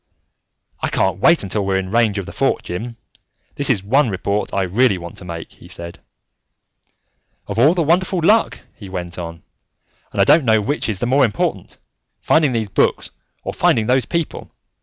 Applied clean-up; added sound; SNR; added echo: none; none; none; none.